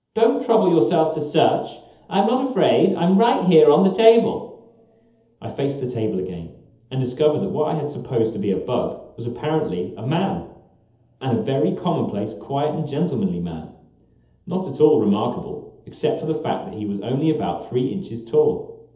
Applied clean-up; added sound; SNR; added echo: none; none; none; reverberation time 0.8 s.